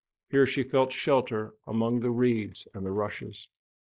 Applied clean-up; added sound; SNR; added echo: neural mask model Resemble Enhance denoiser.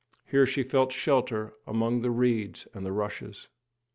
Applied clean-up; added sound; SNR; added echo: none; none; none; none.